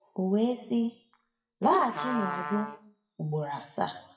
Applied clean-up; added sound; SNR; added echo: classical method WPE with log-MMSE.